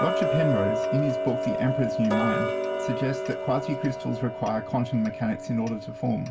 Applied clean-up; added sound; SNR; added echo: none; Tick-tock; 2 dB; reverberation time 0.2 s.